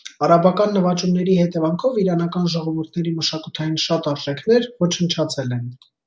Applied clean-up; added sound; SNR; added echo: none; none; none; none.